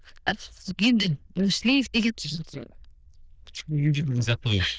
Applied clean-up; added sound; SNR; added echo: neural diffusion model UNIVERSE++.